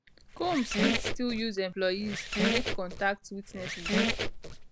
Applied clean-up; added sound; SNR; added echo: none; Squeak; -2 dB; none.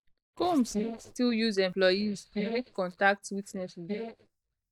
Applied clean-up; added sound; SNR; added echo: neural mask model DeepFilterNet 3.